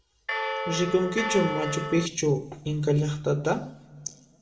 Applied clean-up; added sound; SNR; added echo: none; Bell; 3 dB; reverberation time 0.9 s.